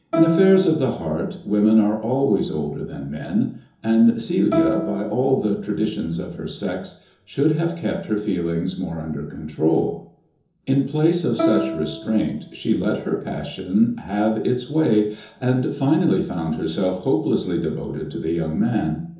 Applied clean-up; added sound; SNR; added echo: none; Plucked string instrument; 5 dB; reverberation time 0.6 s.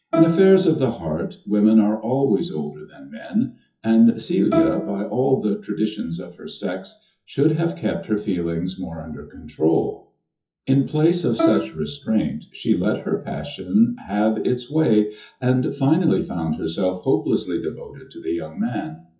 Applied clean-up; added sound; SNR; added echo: classical method WPE with log-MMSE.